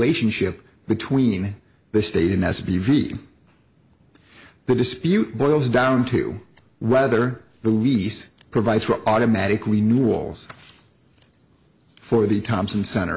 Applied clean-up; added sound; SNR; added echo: none; none; none; none.